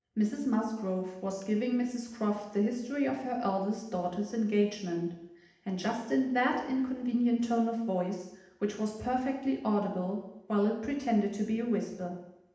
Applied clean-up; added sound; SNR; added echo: none; none; none; reverberation time 0.8 s.